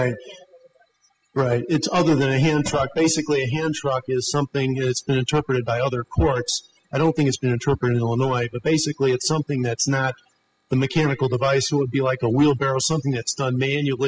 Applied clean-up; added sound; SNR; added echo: classical method spectral subtraction.